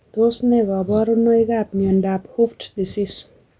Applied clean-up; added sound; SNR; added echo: none; none; none; none.